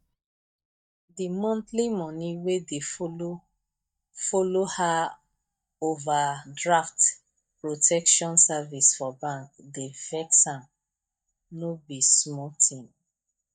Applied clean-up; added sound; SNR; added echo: neural mask model DeepFilterNet 3.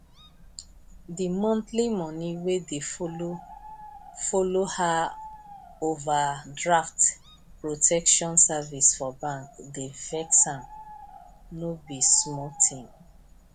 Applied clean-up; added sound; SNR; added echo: none; Bird; 20 dB; none.